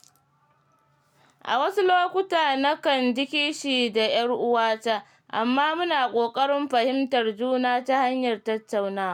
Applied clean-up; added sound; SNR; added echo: none; none; none; none.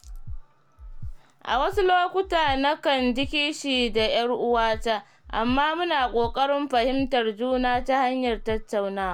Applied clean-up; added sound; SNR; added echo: none; Breathing; 13 dB; none.